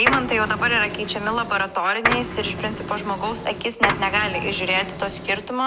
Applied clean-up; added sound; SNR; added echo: none; Printer; 4 dB; none.